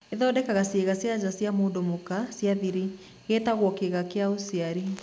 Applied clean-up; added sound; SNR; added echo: none; none; none; none.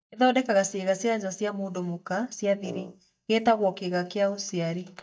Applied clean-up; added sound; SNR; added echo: neural mask model DeepFilterNet 3.